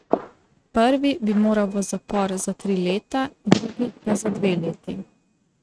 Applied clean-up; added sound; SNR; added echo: neural mask model RNNoise.